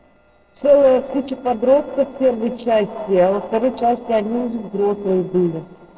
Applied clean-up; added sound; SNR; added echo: neural separator model SepFormer DNS4.